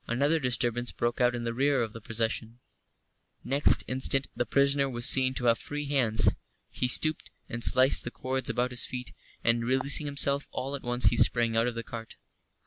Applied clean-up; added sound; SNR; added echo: none; none; none; none.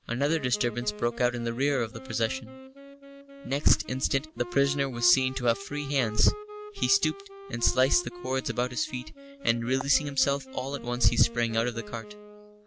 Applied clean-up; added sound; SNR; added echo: none; Wind instrument, woodwind instrument; 16 dB; none.